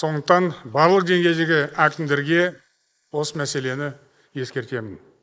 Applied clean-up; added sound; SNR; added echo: neural mask model Resemble Enhance denoiser.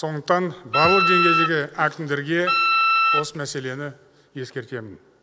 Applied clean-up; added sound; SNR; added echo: none; Wind instrument, woodwind instrument; -4 dB; none.